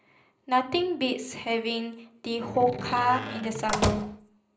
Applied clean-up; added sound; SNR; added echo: none; Slam; 4 dB; reverberation time 0.5 s.